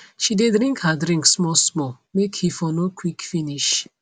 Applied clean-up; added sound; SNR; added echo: none; none; none; none.